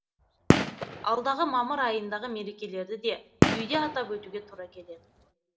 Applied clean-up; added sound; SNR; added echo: none; Gunshot, gunfire; -2 dB; reverberation time 0.5 s.